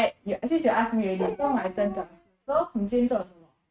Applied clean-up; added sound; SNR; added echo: neural mask model RNNoise.